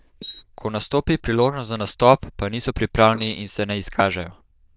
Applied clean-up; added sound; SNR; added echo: neural diffusion model UNIVERSE++.